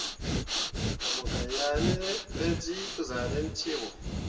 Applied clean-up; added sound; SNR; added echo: none; Breathing; -2 dB; reverberation time 0.8 s.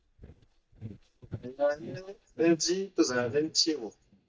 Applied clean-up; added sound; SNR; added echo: neural mask model DeepFilterNet 3.